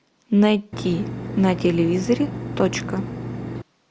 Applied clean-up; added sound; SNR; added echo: none; Engine; 7 dB; none.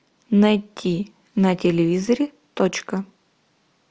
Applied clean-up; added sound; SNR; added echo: none; none; none; none.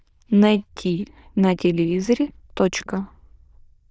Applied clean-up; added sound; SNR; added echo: neural diffusion model UNIVERSE++.